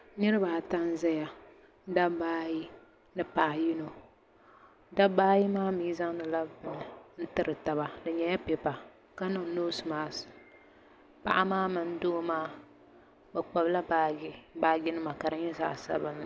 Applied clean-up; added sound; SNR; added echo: none; none; none; none.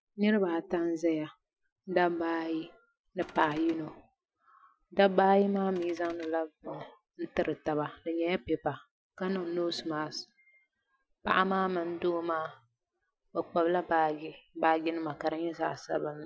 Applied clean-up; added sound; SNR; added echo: classical method Wiener filter.